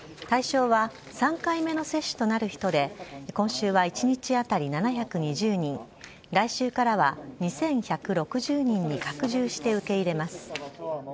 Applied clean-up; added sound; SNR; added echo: none; none; none; none.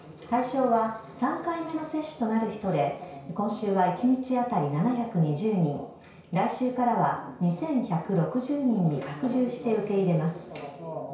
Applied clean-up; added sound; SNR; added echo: none; none; none; reverberation time 0.6 s.